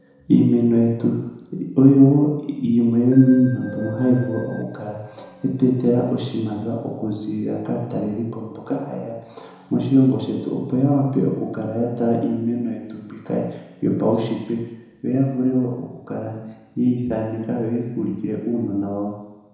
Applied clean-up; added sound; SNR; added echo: none; Keyboard (musical); 16 dB; reverberation time 1.0 s.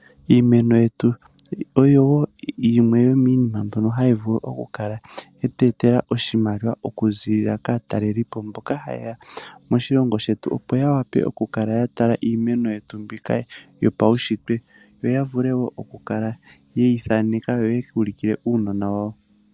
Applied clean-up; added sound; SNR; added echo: none; none; none; none.